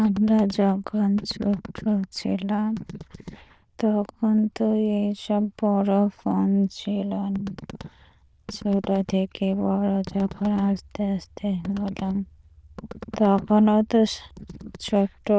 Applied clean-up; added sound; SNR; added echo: neural diffusion model UNIVERSE++.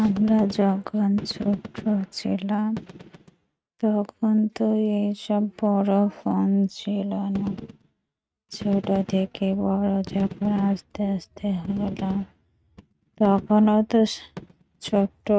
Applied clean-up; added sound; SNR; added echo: neural mask model RNNoise.